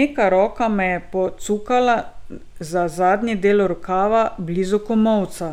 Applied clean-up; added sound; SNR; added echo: none; none; none; none.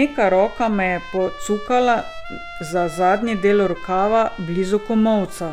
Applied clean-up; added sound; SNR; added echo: none; Trumpet; 18 dB; none.